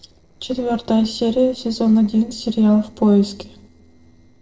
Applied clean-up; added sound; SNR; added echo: neural separator model SepFormer DNS4.